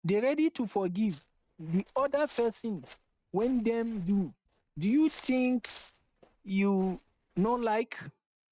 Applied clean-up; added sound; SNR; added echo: neural mask model RNNoise.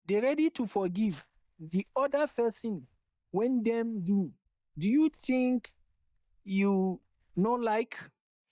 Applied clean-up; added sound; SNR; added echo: neural mask model DeepFilterNet 3.